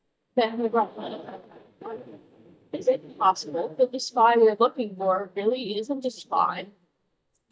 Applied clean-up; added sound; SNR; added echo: neural mask model DeepFilterNet 3.